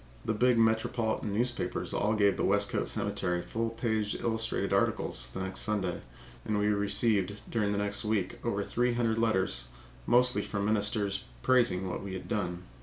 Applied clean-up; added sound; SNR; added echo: none; none; none; none.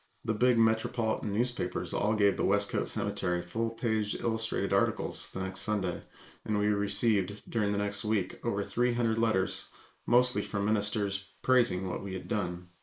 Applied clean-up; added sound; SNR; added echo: neural mask model Resemble Enhance denoiser.